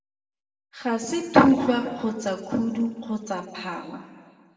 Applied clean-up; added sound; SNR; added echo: none; none; none; reverberation time 1.7 s.